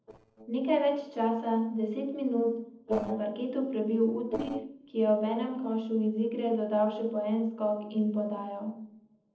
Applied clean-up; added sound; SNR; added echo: neural separator model SepFormer DNS4.